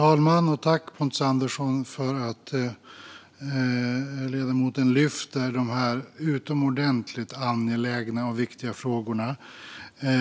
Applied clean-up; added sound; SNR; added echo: none; none; none; none.